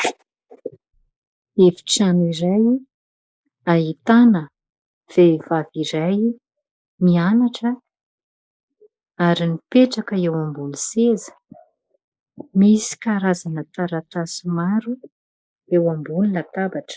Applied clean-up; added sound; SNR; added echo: neural mask model Resemble Enhance denoiser.